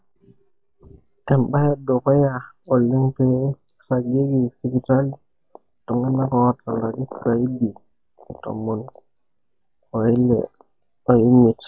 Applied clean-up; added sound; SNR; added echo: classical method log-MMSE.